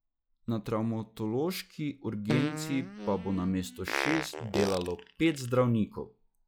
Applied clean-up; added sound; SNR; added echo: classical method log-MMSE.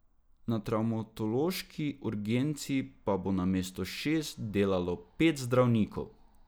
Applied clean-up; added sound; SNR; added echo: none; none; none; none.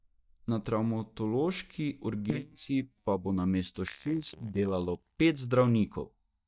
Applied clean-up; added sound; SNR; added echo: neural mask model DeepFilterNet 3.